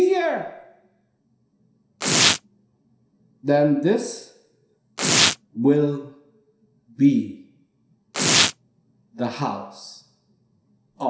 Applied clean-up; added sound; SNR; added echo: none; Domestic sounds, home sounds; 0 dB; reverberation time 0.7 s.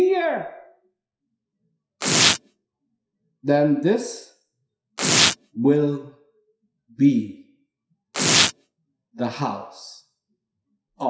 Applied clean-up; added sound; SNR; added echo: classical method WPE with log-MMSE.